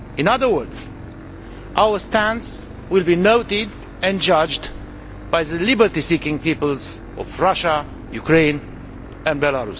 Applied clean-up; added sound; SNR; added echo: none; Engine / Boat, Water vehicle; 15 dB; none.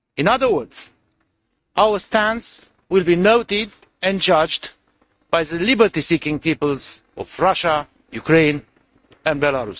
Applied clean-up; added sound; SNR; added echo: neural mask model RNNoise.